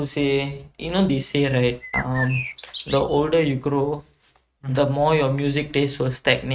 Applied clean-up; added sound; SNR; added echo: neural mask model RNNoise.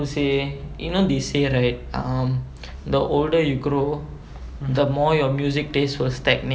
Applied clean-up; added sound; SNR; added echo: none; none; none; none.